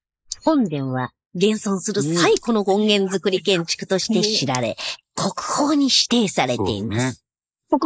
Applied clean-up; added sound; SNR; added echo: neural mask model Resemble Enhance denoiser.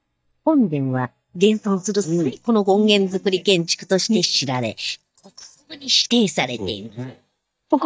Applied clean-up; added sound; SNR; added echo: neural mask model DeepFilterNet 3.